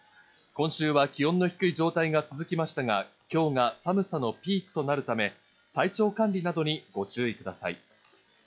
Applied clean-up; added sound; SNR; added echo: classical method log-MMSE.